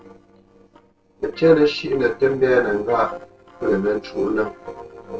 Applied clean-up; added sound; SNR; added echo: neural separator model SepFormer DNS4.